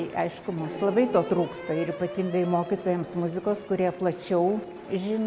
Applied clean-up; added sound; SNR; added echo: none; none; none; none.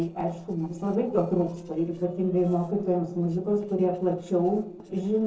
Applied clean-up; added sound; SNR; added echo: neural separator model SepFormer DNS4.